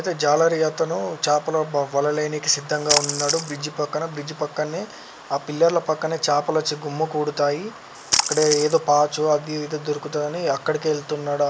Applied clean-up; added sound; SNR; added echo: none; Splash, splatter; 1 dB; none.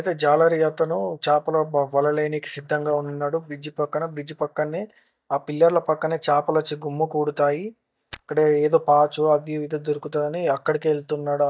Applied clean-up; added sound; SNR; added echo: neural mask model DeepFilterNet 3.